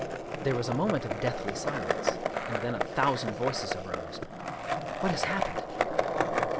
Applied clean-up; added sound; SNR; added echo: none; Skateboard; -2 dB; none.